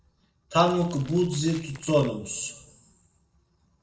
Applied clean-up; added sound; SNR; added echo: neural separator model SepFormer DNS4.